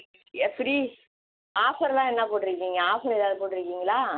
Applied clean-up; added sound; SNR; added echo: none; none; none; none.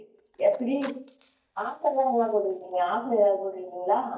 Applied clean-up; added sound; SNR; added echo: neural mask model DeepFilterNet 3.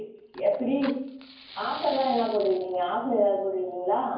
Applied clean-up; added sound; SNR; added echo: none; Fire; 19 dB; reverberation time 0.9 s.